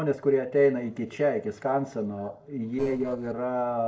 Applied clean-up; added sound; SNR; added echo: neural separator model SepFormer DNS4.